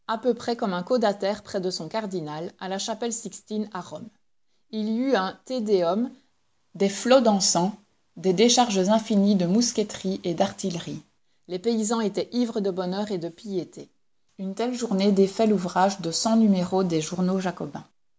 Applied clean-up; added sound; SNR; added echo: none; none; none; none.